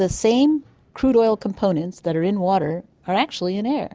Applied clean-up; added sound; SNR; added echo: none; none; none; none.